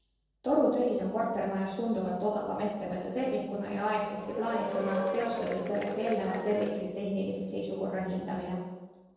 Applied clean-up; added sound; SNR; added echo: neural separator model SepFormer DNS4.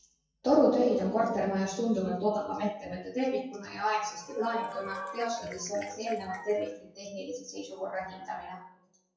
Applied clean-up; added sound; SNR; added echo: classical method WPE with log-MMSE.